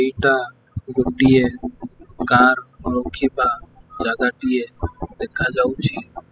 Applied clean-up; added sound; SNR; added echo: classical method spectral subtraction.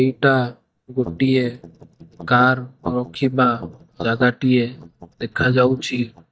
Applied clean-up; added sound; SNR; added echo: neural mask model DeepFilterNet 3.